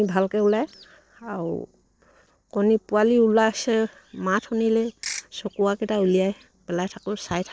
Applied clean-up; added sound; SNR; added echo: neural separator model SepFormer DNS4.